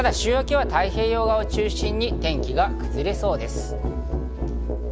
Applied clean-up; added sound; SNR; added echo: none; Musical instrument; 2 dB; none.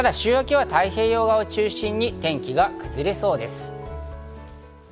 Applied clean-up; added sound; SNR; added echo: none; none; none; none.